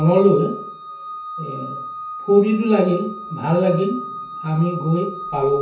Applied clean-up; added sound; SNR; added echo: none; Organ; 12 dB; reverberation time 0.5 s.